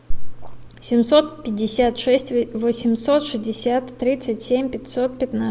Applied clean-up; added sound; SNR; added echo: none; none; none; none.